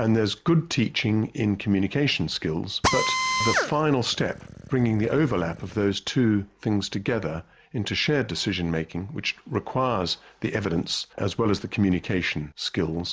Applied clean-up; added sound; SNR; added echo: none; Drill; 3 dB; none.